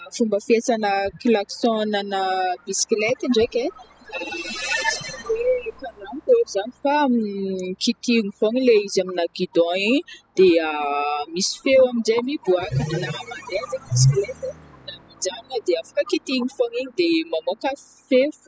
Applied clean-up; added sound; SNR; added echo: classical method spectral subtraction.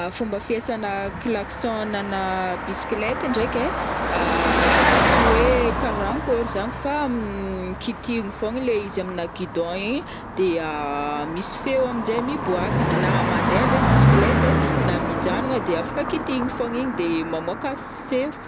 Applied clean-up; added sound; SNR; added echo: none; Car passing by; -2 dB; none.